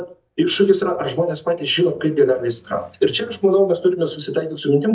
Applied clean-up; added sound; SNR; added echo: neural mask model DeepFilterNet 3.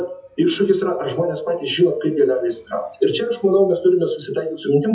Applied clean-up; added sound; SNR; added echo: classical method WPE with log-MMSE.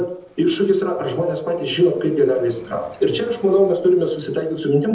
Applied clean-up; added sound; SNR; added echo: neural separator model SepFormer DNS4.